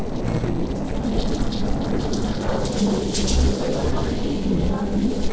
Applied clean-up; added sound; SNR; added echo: neural separator model SepFormer DNS4.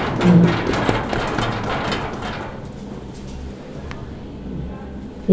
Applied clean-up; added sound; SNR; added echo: none; Run; 2 dB; reverberation time 2.2 s.